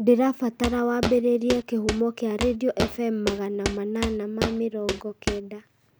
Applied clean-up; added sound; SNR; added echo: none; Walk, footsteps; 6 dB; none.